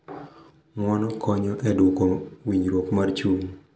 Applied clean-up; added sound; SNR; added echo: none; none; none; none.